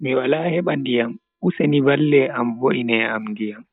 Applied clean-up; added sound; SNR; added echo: neural mask model DeepFilterNet 3.